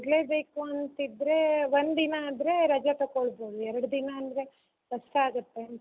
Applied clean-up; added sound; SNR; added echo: none; none; none; none.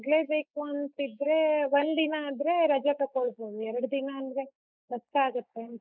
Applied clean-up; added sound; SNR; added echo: neural mask model Resemble Enhance denoiser.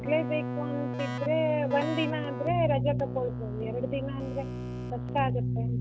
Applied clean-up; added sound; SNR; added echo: none; Keyboard (musical); 1 dB; none.